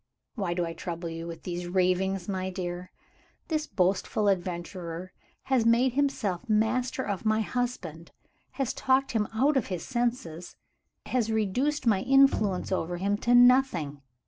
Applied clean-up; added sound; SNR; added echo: none; Bowed string instrument; 10 dB; none.